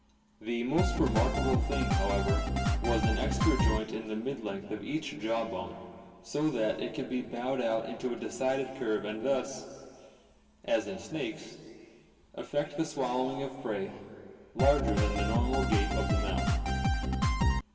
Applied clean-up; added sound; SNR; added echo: none; Drum kit; -5 dB; reverberation time 2.2 s.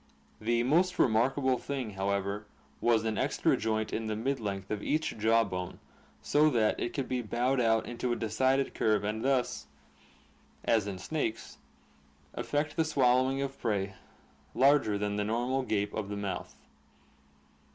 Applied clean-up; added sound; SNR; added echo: none; none; none; none.